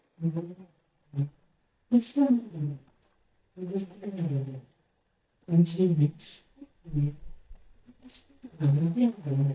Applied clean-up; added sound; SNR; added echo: neural mask model DeepFilterNet 3.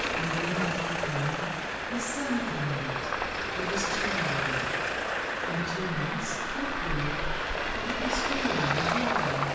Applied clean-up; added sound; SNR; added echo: none; Traffic noise, roadway noise; -5 dB; reverberation time 1.1 s.